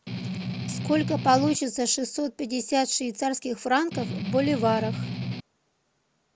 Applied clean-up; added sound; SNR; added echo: none; Strum; 4 dB; none.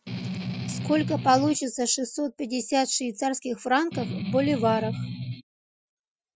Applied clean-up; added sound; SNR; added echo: classical method Wiener filter.